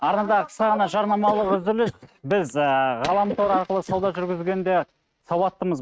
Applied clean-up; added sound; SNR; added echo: neural mask model RNNoise.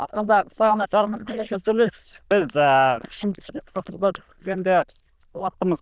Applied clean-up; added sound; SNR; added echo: neural diffusion model UNIVERSE++.